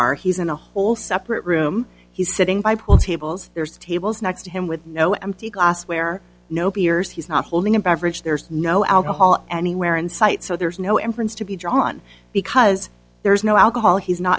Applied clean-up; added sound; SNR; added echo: none; none; none; none.